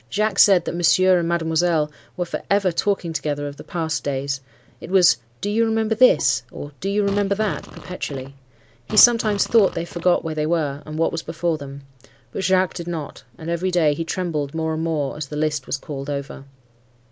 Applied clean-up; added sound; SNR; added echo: none; Fart; 14 dB; none.